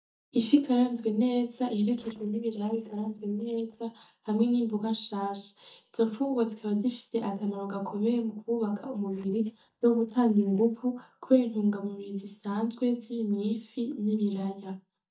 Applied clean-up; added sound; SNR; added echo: neural mask model DeepFilterNet 3.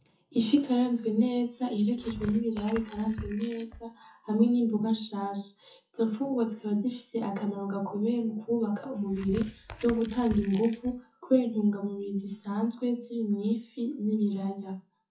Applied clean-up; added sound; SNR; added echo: classical method WPE with log-MMSE.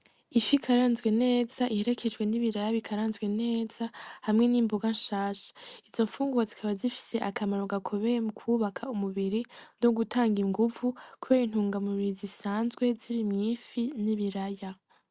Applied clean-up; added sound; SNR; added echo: none; none; none; none.